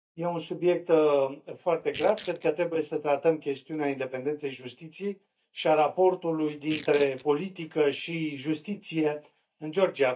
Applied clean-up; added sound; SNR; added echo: neural mask model DeepFilterNet 3.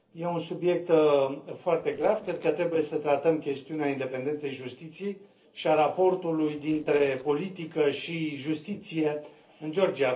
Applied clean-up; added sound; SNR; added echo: neural separator model SepFormer DNS4.